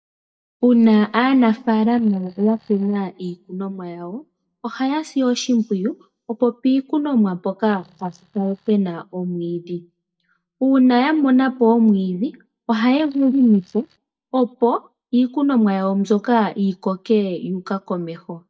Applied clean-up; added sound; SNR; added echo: neural mask model DeepFilterNet 3.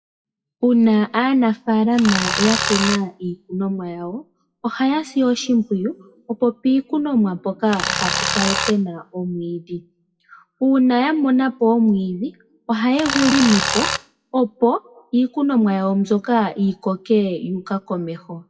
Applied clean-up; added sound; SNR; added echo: classical method WPE with log-MMSE.